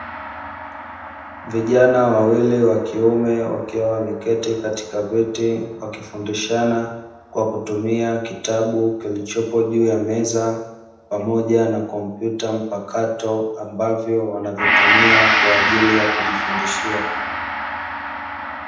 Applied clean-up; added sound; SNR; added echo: none; Gong; 4 dB; reverberation time 0.8 s.